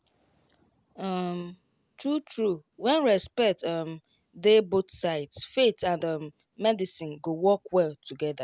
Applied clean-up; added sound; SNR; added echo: none; none; none; none.